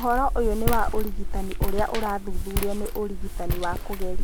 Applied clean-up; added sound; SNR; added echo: none; Walk, footsteps; -4 dB; none.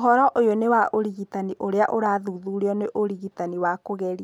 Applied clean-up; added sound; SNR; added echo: none; none; none; none.